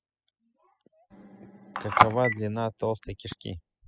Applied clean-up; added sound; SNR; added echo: classical method spectral subtraction.